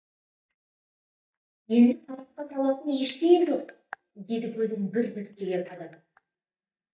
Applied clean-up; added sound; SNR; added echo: neural mask model DeepFilterNet 3.